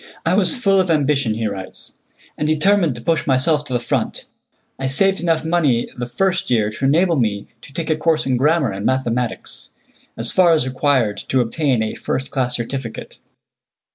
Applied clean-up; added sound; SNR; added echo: none; none; none; none.